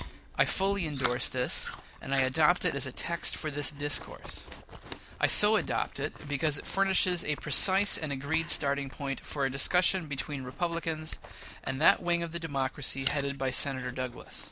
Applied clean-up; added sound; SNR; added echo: none; Chewing, mastication; 14 dB; none.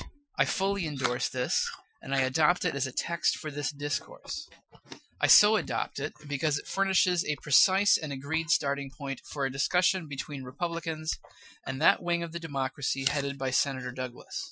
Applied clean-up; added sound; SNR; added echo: classical method Wiener filter.